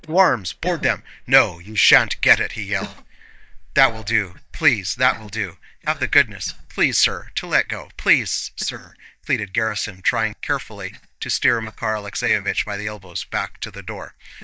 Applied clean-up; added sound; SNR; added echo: neural mask model DeepFilterNet 3.